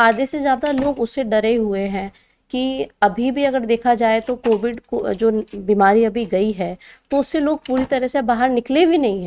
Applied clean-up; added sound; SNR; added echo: neural mask model RNNoise.